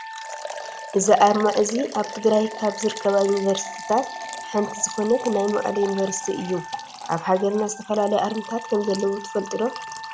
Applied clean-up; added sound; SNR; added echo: none; Liquid + Wind instrument, woodwind instrument; 12 dB; none.